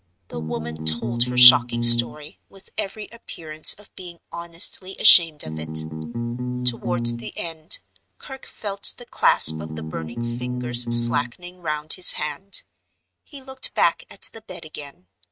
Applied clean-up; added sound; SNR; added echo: neural mask model RNNoise.